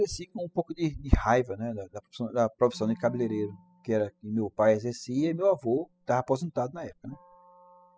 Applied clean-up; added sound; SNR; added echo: classical method spectral subtraction.